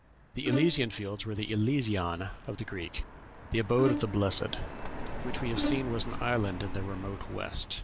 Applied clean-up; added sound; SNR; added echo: none; Bowed string instrument + Car passing by; 6 dB; none.